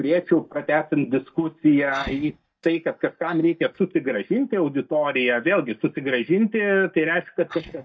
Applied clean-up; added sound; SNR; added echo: neural mask model DeepFilterNet 3.